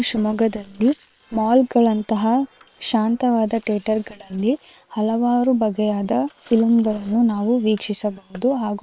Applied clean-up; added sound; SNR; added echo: neural separator model SepFormer WHAM!.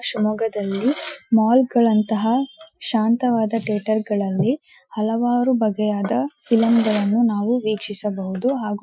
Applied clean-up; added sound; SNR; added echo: classical method Wiener filter.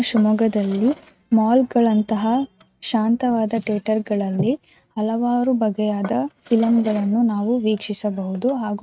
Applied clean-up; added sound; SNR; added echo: neural mask model RNNoise.